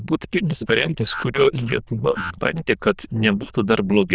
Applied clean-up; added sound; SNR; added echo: neural diffusion model UNIVERSE++.